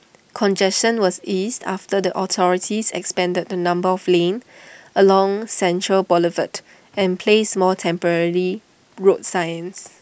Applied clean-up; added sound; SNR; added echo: none; none; none; none.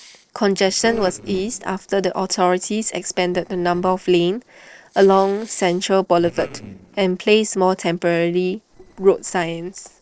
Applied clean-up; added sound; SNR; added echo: neural separator model SepFormer DNS4.